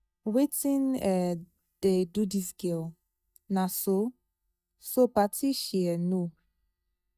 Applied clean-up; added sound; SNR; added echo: neural mask model DeepFilterNet 3.